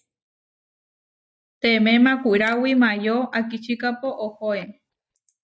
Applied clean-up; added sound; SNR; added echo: neural mask model DeepFilterNet 3.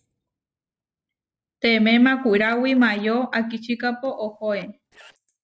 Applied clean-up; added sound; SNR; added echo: neural separator model SepFormer DNS4.